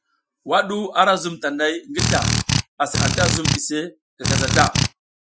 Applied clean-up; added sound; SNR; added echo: classical method Wiener filter.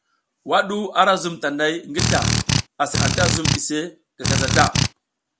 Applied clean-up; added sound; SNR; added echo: none; Drill; -4 dB; none.